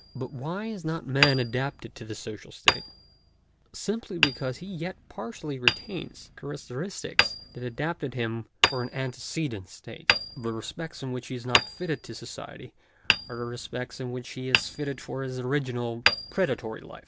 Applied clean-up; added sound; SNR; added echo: none; Hammer; 0 dB; none.